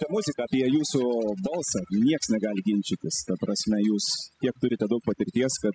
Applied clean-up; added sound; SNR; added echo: classical method spectral subtraction.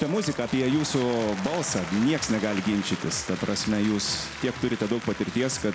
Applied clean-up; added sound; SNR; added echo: none; Applause; 12 dB; none.